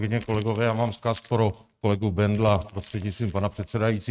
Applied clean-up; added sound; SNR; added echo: neural mask model RNNoise.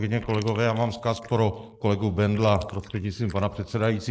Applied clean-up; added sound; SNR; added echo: neural mask model Resemble Enhance denoiser.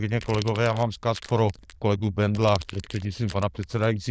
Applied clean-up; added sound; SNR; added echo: neural diffusion model UNIVERSE++.